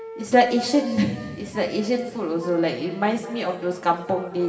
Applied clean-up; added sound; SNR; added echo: none; Wind instrument, woodwind instrument; 17 dB; reverberation time 2.7 s.